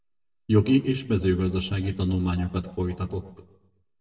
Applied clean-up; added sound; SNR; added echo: none; none; none; reverberation time 0.7 s.